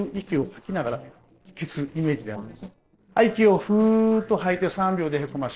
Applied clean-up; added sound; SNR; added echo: neural separator model SepFormer DNS4.